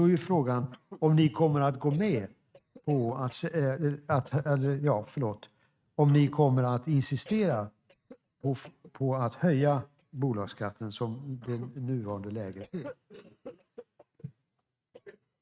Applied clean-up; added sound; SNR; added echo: neural mask model RNNoise.